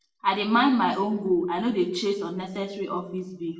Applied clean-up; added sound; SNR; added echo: none; none; none; reverberation time 0.6 s.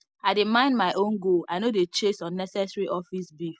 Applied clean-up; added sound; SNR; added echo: none; none; none; none.